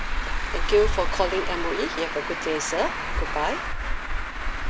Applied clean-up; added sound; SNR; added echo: none; Traffic noise, roadway noise; -1 dB; none.